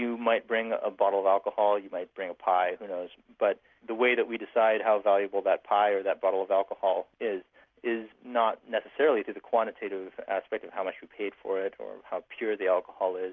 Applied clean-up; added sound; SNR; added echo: none; none; none; none.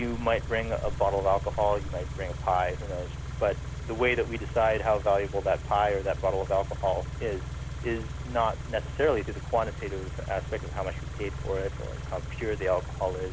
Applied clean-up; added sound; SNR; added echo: none; Idling / Car; 6 dB; none.